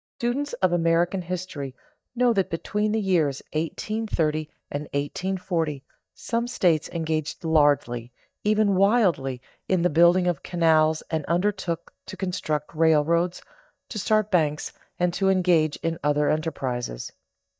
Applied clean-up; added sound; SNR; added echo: neural mask model DeepFilterNet 3.